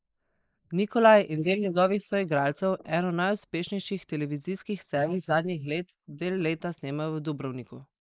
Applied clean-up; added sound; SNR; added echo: neural mask model Resemble Enhance denoiser.